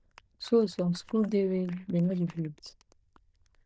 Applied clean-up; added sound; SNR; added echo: neural diffusion model UNIVERSE++.